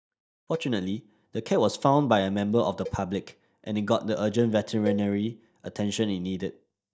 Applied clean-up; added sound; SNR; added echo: neural mask model DeepFilterNet 3.